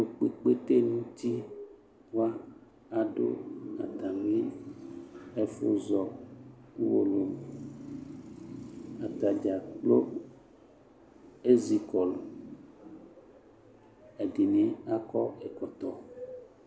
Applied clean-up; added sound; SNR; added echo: none; none; none; none.